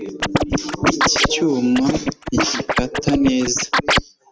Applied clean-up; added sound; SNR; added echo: neural mask model RNNoise.